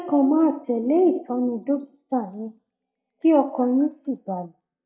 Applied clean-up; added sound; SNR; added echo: neural mask model DeepFilterNet 3.